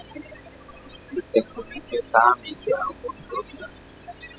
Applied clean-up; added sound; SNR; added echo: classical method spectral subtraction.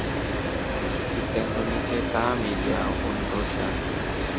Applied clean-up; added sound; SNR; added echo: none; Train; -4 dB; none.